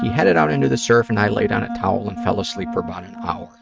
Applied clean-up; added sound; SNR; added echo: neural mask model RNNoise.